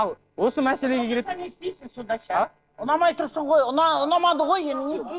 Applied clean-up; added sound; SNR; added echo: neural separator model SepFormer DNS4.